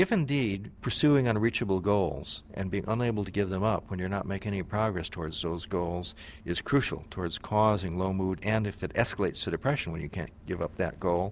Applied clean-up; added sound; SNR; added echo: none; none; none; none.